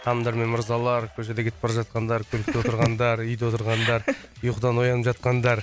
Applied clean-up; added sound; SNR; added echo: none; none; none; none.